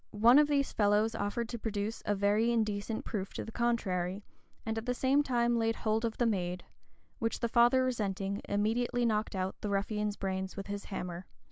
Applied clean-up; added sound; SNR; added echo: none; none; none; none.